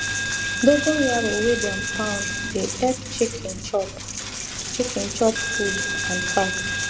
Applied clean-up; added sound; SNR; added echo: none; Coin (dropping); 2 dB; none.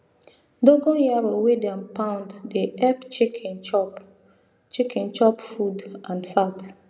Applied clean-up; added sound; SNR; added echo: none; none; none; none.